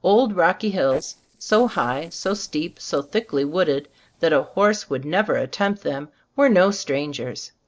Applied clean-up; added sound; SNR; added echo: neural separator model SepFormer DNS4.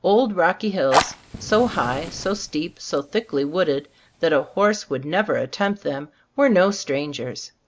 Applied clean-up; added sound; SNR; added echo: none; Fire; 8 dB; none.